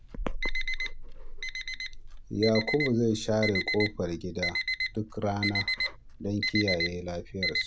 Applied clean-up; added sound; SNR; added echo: none; Alarm; 2 dB; none.